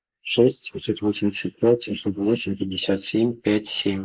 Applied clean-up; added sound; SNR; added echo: neural mask model Resemble Enhance denoiser.